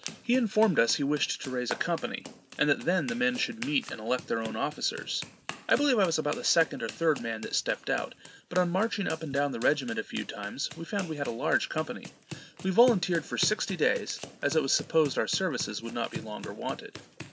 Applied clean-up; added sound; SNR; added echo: none; Run; 15 dB; none.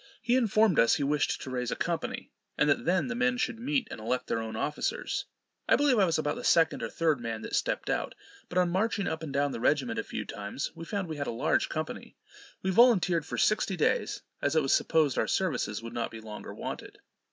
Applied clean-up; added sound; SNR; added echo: none; none; none; none.